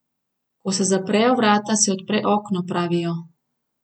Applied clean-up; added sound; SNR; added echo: none; none; none; none.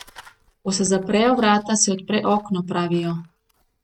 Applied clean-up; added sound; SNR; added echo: neural mask model RNNoise.